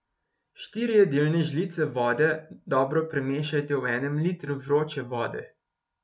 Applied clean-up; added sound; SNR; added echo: none; none; none; none.